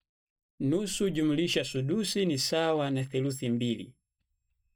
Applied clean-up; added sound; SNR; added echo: neural mask model DeepFilterNet 3.